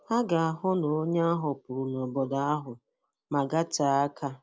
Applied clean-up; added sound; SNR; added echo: none; none; none; none.